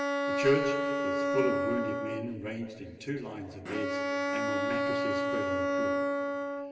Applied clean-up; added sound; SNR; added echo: none; Bowed string instrument; -4 dB; reverberation time 2.0 s.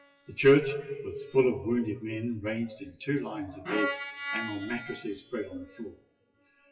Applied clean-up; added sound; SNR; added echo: classical method WPE with log-MMSE.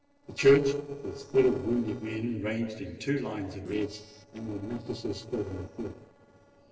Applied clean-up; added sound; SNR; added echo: neural separator model SepFormer DNS4.